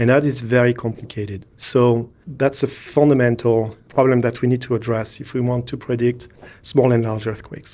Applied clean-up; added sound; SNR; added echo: neural separator model SepFormer DNS4.